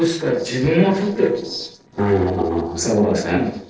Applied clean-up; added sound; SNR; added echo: neural separator model SepFormer DNS4.